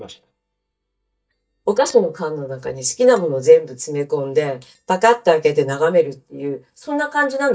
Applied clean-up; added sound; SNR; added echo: neural mask model DeepFilterNet 3.